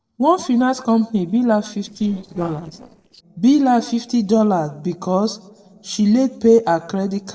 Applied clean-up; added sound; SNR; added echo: neural separator model SepFormer DNS4.